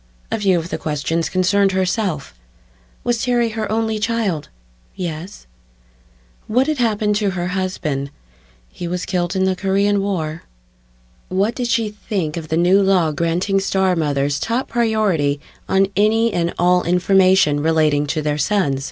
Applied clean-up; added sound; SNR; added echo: none; none; none; none.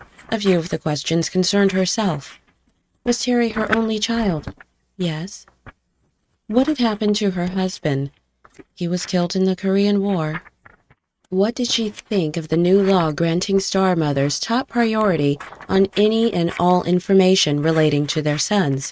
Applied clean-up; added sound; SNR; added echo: neural mask model RNNoise.